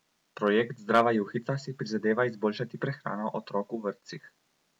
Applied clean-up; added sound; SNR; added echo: none; none; none; none.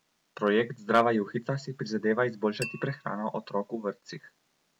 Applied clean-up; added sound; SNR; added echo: none; Tap / Glass; 15 dB; none.